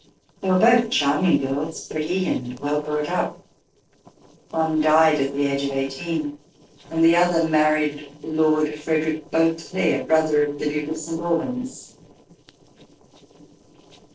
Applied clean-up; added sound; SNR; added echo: neural separator model SepFormer DNS4.